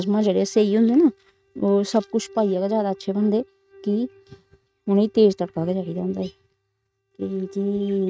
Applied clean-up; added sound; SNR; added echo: neural mask model RNNoise.